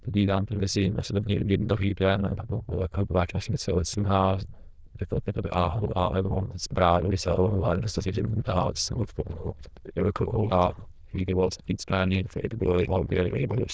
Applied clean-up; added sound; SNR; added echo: neural diffusion model UNIVERSE++.